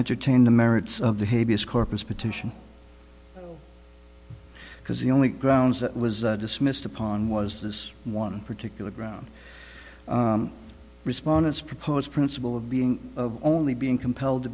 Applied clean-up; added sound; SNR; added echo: none; none; none; none.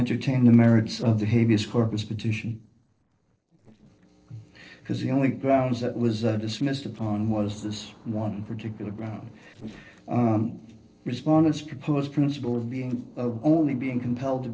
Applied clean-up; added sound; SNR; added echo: neural separator model SepFormer DNS4.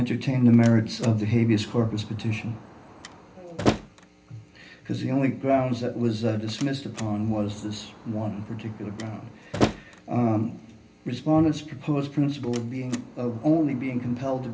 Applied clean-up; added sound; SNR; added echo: none; Slam; 11 dB; reverberation time 0.3 s.